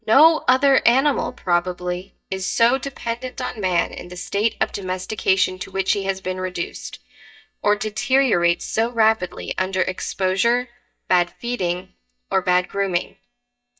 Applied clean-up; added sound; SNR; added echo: neural mask model DeepFilterNet 3.